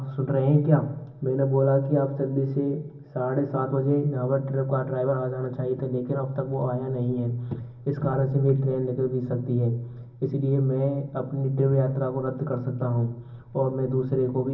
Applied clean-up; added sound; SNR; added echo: none; none; none; reverberation time 0.4 s.